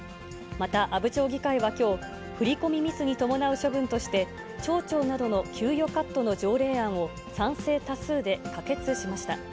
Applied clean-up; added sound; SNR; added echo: none; none; none; none.